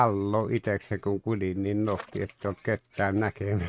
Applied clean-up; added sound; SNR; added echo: neural mask model RNNoise.